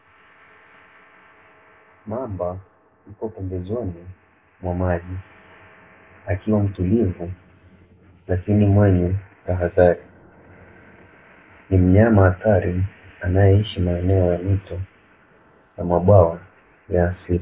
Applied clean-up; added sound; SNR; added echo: neural mask model Resemble Enhance denoiser.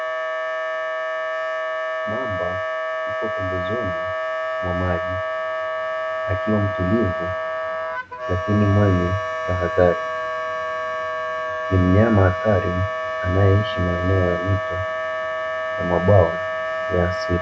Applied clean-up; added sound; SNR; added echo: none; Wind instrument, woodwind instrument; 2 dB; none.